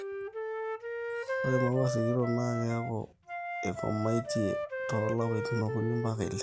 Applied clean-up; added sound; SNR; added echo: none; Wind instrument, woodwind instrument; 3 dB; none.